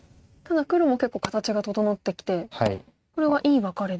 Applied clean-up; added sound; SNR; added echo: neural mask model RNNoise.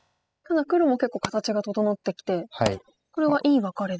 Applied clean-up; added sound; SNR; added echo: classical method spectral subtraction.